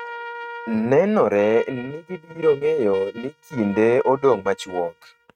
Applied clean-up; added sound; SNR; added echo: neural mask model RNNoise.